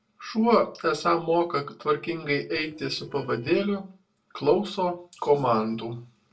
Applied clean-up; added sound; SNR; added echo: neural separator model SepFormer DNS4.